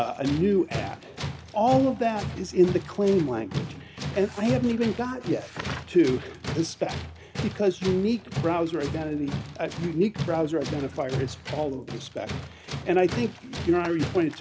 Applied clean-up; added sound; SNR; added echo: none; Tools; 9 dB; none.